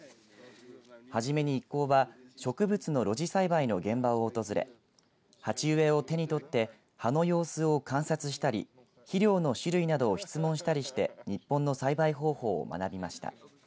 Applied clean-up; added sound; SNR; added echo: none; none; none; none.